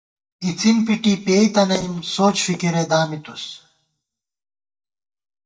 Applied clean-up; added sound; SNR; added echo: neural mask model DeepFilterNet 3.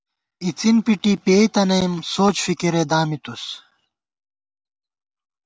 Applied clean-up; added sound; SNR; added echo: none; none; none; none.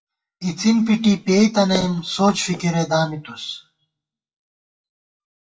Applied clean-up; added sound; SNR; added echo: classical method WPE with log-MMSE.